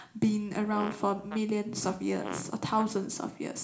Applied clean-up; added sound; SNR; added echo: none; Fart; 13 dB; reverberation time 0.4 s.